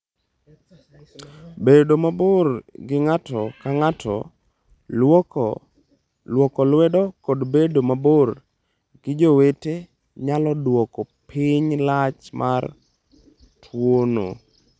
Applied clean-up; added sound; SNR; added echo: none; none; none; none.